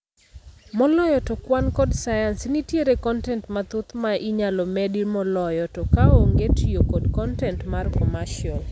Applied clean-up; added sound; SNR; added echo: none; none; none; none.